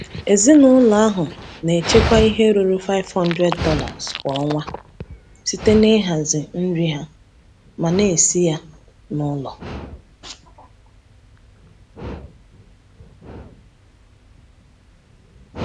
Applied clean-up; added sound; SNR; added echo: none; Dog; 11 dB; none.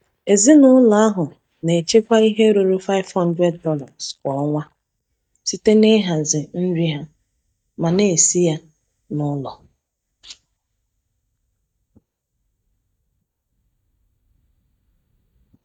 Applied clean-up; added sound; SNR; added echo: neural mask model DeepFilterNet 3.